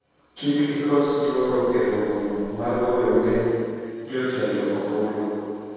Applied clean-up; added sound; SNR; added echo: neural separator model SepFormer DNS4.